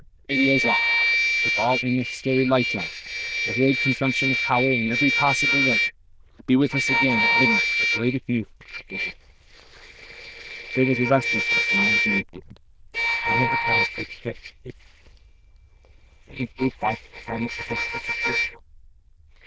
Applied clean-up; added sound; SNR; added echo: neural diffusion model UNIVERSE++.